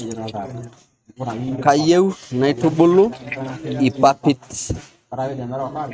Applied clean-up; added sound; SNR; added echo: neural mask model RNNoise.